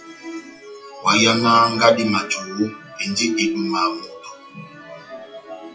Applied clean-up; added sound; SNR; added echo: classical method WPE with log-MMSE.